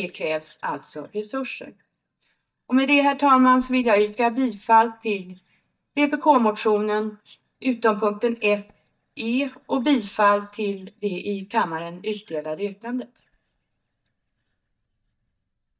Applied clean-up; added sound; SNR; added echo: neural mask model DeepFilterNet 3.